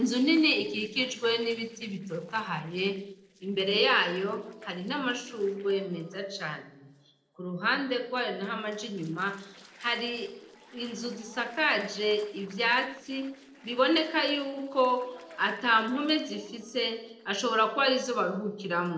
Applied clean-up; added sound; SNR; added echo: neural separator model SepFormer DNS4.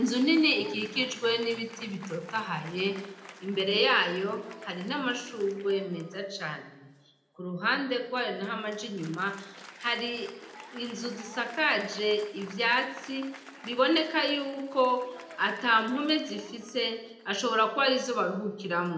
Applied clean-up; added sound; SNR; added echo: none; Applause; 19 dB; reverberation time 0.7 s.